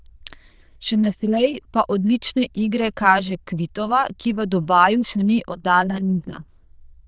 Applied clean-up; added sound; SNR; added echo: neural diffusion model UNIVERSE++.